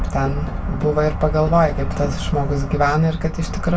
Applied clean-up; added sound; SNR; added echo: none; Tap; 16 dB; reverberation time 0.2 s.